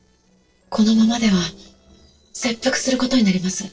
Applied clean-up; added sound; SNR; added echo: neural separator model SepFormer DNS4.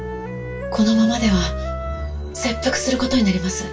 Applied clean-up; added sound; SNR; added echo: none; Wind instrument, woodwind instrument; 10 dB; reverberation time 0.1 s.